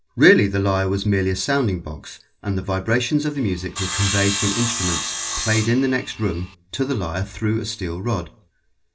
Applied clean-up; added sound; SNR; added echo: none; Sawing; 5 dB; reverberation time 0.2 s.